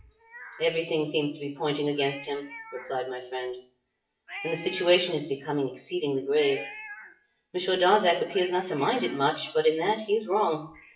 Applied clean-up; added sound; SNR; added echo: classical method WPE with log-MMSE.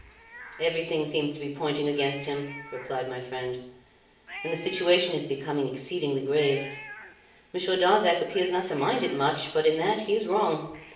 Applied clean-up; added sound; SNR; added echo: none; Cat; 18 dB; reverberation time 0.6 s.